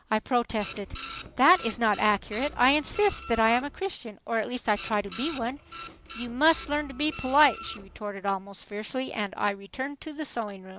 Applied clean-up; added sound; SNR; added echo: none; Printer; 14 dB; none.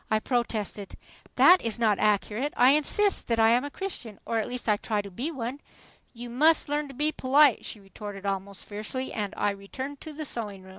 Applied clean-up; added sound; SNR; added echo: none; none; none; none.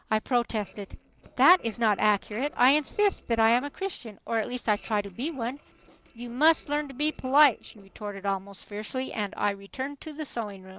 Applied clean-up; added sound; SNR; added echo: neural separator model SepFormer DNS4.